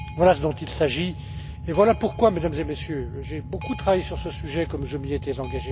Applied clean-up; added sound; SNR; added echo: none; Boat, Water vehicle; 9 dB; none.